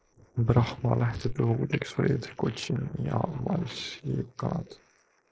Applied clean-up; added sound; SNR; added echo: neural mask model Resemble Enhance denoiser.